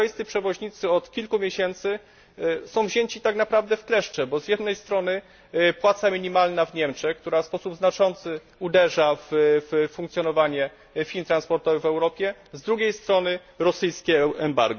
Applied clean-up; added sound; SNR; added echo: none; none; none; none.